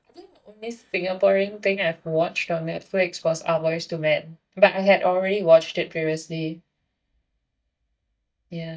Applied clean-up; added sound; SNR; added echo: neural mask model DeepFilterNet 3.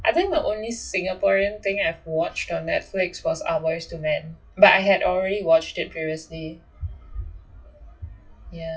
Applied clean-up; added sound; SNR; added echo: classical method WPE with log-MMSE.